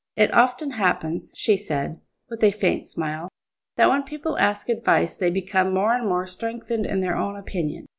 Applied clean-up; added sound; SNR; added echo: none; none; none; none.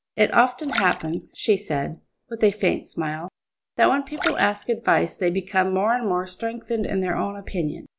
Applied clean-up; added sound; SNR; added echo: none; Splash, splatter; 13 dB; none.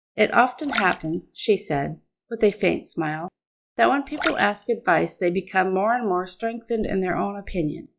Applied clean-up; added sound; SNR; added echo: classical method log-MMSE.